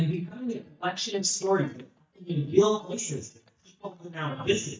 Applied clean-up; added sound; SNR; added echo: neural mask model DeepFilterNet 3.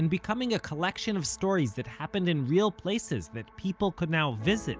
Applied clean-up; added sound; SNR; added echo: none; none; none; none.